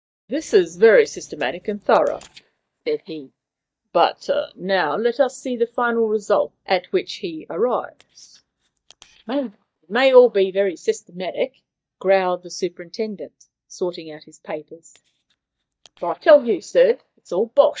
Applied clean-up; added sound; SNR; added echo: neural mask model DeepFilterNet 3.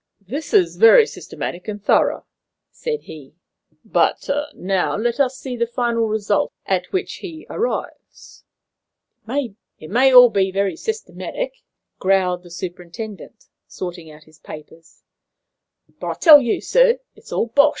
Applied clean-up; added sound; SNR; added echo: none; none; none; none.